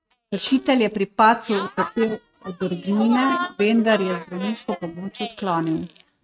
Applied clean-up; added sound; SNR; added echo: neural mask model RNNoise.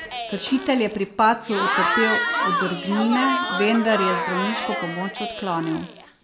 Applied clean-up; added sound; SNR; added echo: none; Crowd / Cheering; 2 dB; none.